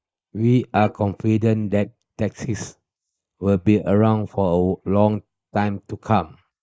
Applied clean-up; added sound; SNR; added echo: neural mask model Resemble Enhance denoiser.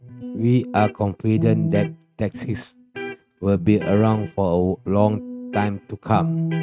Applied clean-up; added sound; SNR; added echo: neural mask model RNNoise.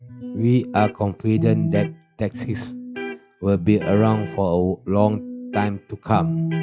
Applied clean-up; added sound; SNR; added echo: classical method log-MMSE.